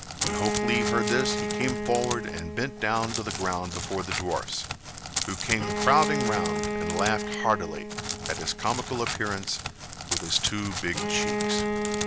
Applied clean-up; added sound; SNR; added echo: none; Crackle + Bowed string instrument; 1 dB; none.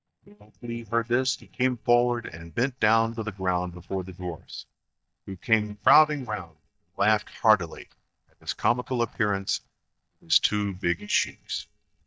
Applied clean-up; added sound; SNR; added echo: neural mask model DeepFilterNet 3.